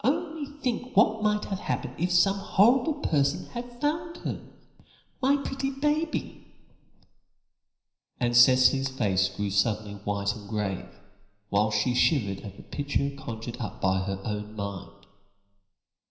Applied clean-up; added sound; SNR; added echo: none; none; none; reverberation time 0.9 s.